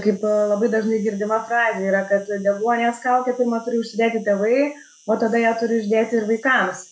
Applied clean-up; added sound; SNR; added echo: classical method log-MMSE.